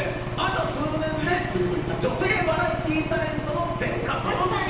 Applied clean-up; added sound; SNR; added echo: none; Engine / Aircraft; 4 dB; reverberation time 0.9 s.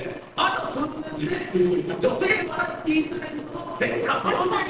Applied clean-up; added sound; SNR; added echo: neural separator model SepFormer DNS4.